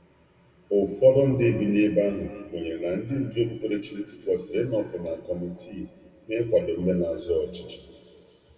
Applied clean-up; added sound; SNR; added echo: none; none; none; reverberation time 2.5 s.